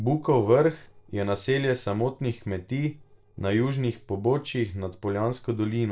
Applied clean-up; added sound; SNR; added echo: neural separator model SepFormer DNS4.